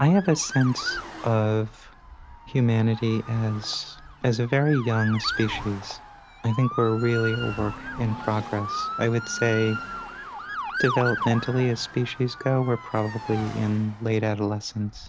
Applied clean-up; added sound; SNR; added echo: none; Motor vehicle (road) / Siren; 10 dB; none.